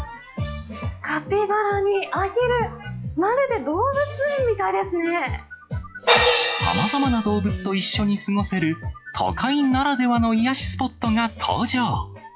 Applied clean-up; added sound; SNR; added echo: classical method log-MMSE.